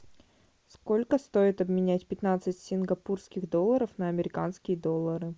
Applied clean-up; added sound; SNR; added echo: none; none; none; none.